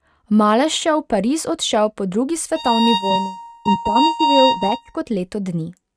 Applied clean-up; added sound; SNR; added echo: neural mask model RNNoise.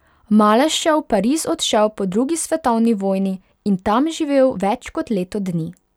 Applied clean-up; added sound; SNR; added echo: none; none; none; none.